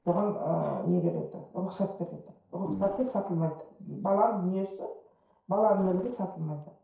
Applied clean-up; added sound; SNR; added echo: neural separator model SepFormer DNS4.